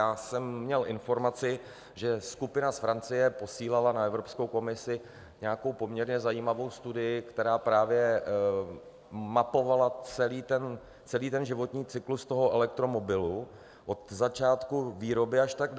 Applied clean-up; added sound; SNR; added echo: none; none; none; none.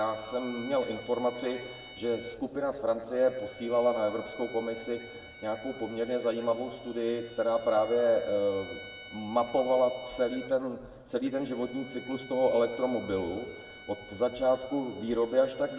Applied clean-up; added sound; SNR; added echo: none; Bowed string instrument; 18 dB; reverberation time 1.3 s.